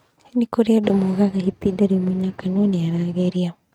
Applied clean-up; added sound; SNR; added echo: neural mask model RNNoise.